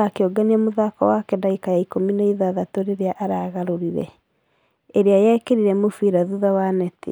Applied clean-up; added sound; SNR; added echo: none; none; none; none.